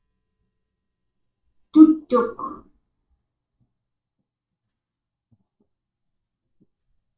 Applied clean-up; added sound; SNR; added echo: neural mask model DeepFilterNet 3.